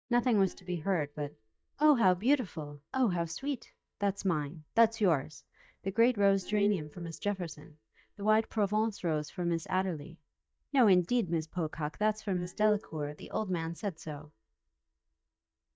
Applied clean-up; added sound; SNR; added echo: neural mask model DeepFilterNet 3.